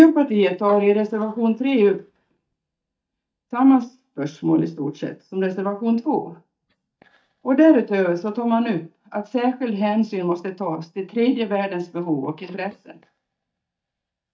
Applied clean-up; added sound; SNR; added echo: neural mask model DeepFilterNet 3.